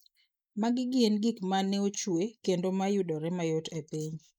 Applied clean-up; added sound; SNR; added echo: neural mask model Resemble Enhance denoiser.